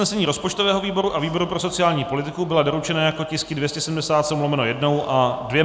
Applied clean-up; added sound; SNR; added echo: none; none; none; none.